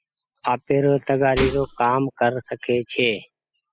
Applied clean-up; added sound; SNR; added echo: classical method spectral subtraction.